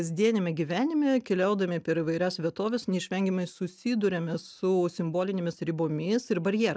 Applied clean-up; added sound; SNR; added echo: none; none; none; none.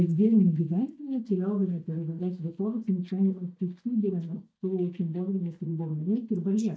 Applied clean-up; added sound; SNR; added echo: neural mask model DeepFilterNet 3.